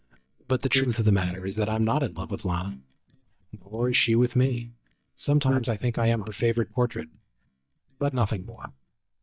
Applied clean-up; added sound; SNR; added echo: neural mask model DeepFilterNet 3.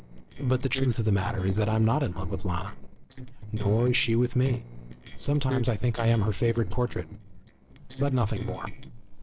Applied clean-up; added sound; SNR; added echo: neural separator model SepFormer DNS4.